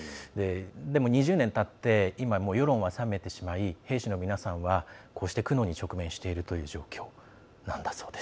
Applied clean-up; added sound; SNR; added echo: none; none; none; none.